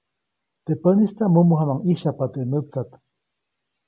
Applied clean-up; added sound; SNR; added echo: none; none; none; none.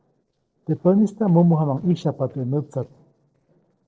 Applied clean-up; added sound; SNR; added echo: neural separator model SepFormer DNS4.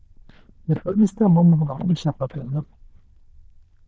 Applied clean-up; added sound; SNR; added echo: neural diffusion model UNIVERSE++.